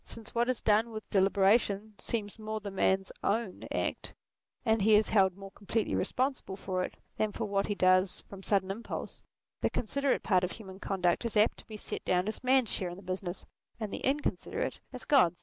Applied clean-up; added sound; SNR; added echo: none; none; none; none.